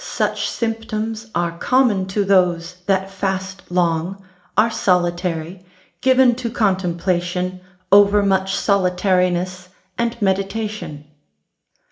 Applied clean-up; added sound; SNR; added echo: none; none; none; reverberation time 0.4 s.